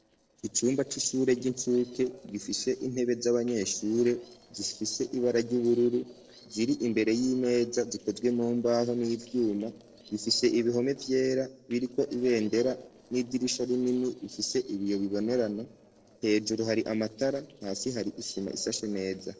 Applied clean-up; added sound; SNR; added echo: neural separator model SepFormer DNS4.